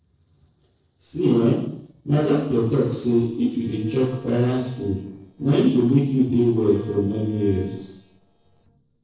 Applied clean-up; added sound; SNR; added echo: neural separator model SepFormer DNS4.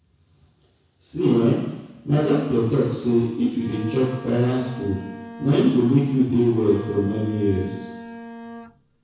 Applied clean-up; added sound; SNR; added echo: none; Bowed string instrument; 16 dB; reverberation time 1.0 s.